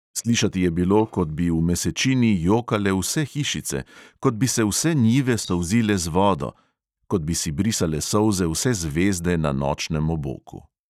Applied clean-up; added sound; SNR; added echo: neural mask model DeepFilterNet 3.